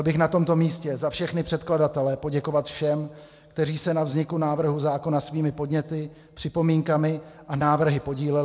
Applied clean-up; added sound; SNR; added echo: none; none; none; none.